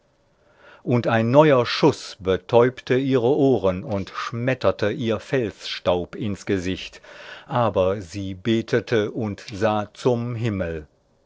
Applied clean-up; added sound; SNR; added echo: neural separator model SepFormer DNS4.